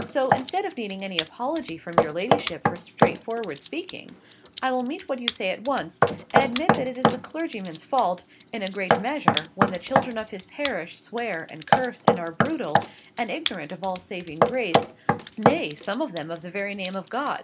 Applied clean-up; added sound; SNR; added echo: none; Knock + Computer keyboard; -3 dB; none.